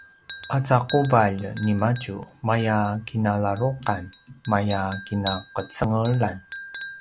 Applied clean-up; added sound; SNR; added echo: none; Chink, clink; 5 dB; none.